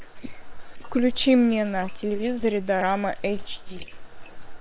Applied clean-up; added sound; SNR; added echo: neural separator model SepFormer WHAM!.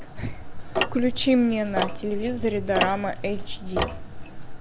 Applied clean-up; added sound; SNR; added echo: none; Tick-tock; 3 dB; none.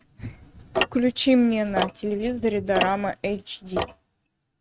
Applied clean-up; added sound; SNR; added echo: neural mask model RNNoise.